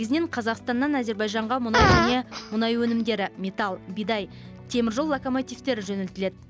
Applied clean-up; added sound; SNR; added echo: none; Fart; 0 dB; none.